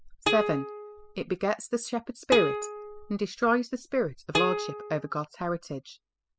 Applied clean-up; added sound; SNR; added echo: classical method spectral subtraction.